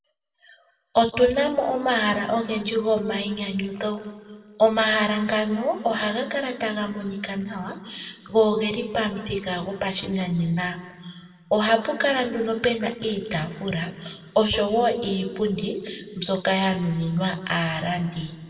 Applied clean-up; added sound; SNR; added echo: none; none; none; reverberation time 1.5 s.